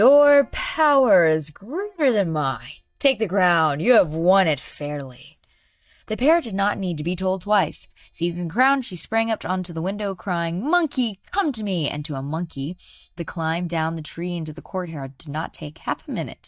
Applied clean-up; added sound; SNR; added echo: neural mask model DeepFilterNet 3.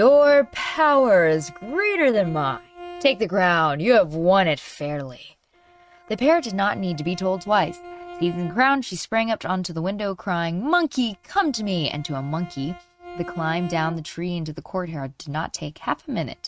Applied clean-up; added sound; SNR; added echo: neural mask model RNNoise.